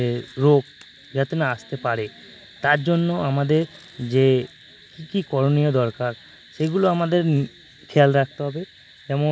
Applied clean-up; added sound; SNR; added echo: none; none; none; none.